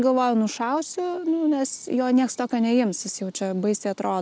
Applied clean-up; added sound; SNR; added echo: none; none; none; none.